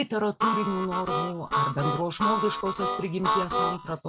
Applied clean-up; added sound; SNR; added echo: none; Harmonica; -1 dB; none.